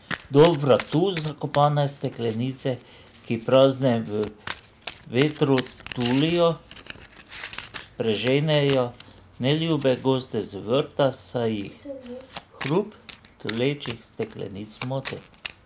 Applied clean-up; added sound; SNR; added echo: none; Domestic sounds, home sounds; 14 dB; none.